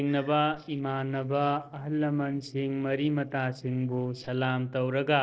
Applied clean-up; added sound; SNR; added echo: neural separator model SepFormer DNS4.